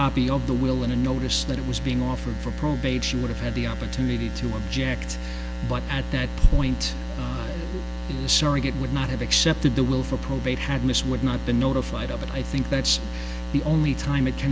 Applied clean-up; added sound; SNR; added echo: none; none; none; none.